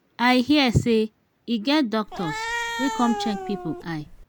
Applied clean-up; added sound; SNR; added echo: none; Cat; 7 dB; none.